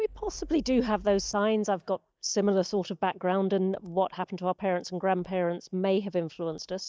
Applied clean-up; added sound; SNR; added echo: neural mask model DeepFilterNet 3.